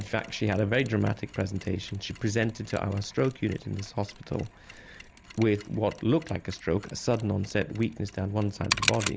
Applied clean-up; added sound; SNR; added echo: none; Mechanisms; 11 dB; none.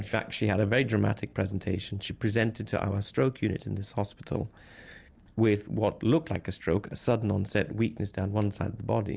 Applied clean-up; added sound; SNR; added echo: none; none; none; none.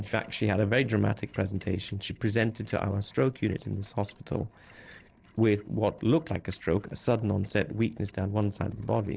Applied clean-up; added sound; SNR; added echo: neural separator model SepFormer DNS4.